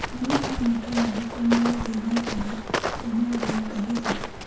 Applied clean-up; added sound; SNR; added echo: none; Walk, footsteps; 4 dB; reverberation time 0.7 s.